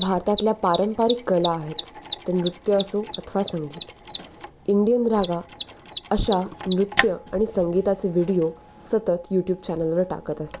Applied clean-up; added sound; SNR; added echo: none; Mechanisms; 9 dB; none.